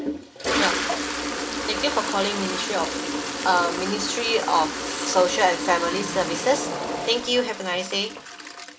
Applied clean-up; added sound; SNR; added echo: none; Toilet flush; 3 dB; reverberation time 0.4 s.